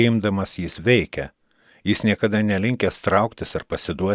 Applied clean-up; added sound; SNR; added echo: none; none; none; none.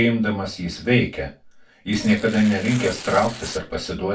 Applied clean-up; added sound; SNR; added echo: none; Tearing; 15 dB; reverberation time 0.2 s.